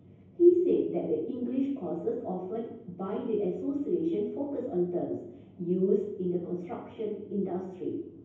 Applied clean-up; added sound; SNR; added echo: none; none; none; reverberation time 0.9 s.